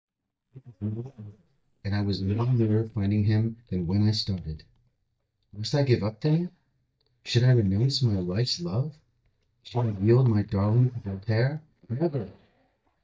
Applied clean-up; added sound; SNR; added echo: neural mask model DeepFilterNet 3.